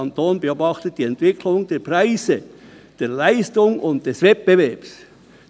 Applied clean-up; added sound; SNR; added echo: none; none; none; none.